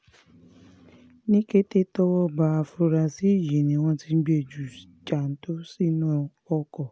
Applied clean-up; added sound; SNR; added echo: none; none; none; none.